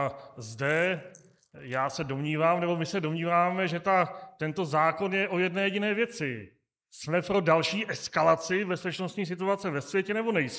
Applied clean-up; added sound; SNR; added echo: neural mask model Resemble Enhance denoiser.